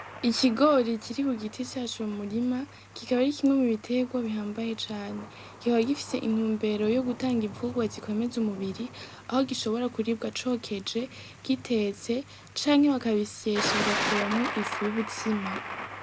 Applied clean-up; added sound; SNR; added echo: none; Thunder; 10 dB; none.